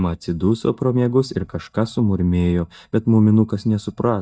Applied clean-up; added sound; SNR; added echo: neural mask model DeepFilterNet 3.